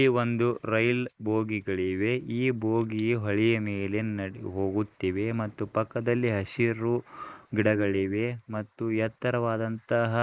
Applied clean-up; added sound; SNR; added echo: neural mask model Resemble Enhance denoiser.